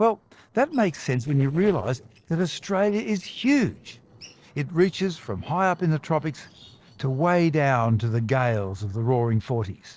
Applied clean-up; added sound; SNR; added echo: neural separator model SepFormer DNS4.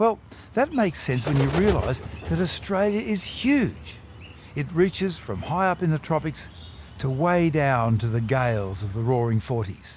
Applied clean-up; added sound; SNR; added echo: none; Bird; 13 dB; none.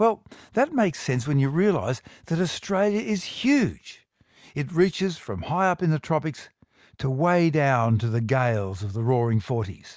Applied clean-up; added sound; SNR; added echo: none; none; none; none.